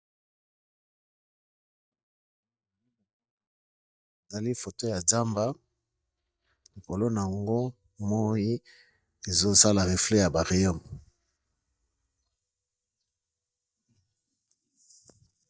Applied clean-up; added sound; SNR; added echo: neural mask model DeepFilterNet 3.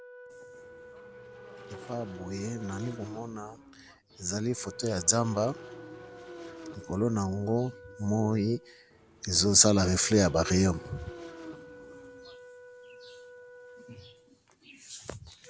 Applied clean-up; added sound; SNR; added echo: none; Motorcycle / Engine + Wind instrument, woodwind instrument; 16 dB; none.